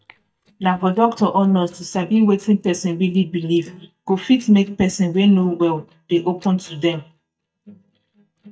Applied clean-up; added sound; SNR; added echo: neural mask model DeepFilterNet 3.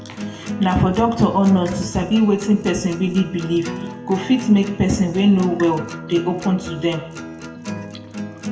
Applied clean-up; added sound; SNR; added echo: none; Acoustic guitar; 11 dB; reverberation time 0.6 s.